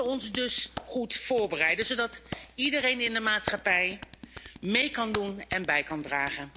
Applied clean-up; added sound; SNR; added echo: none; Hands; 14 dB; none.